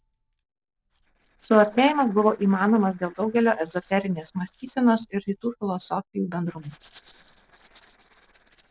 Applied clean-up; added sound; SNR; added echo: neural separator model SepFormer DNS4.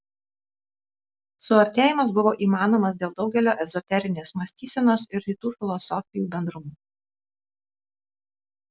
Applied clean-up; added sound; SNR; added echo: none; none; none; none.